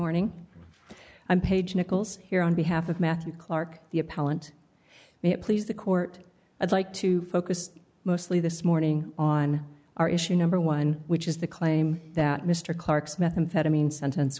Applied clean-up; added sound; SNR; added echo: none; none; none; none.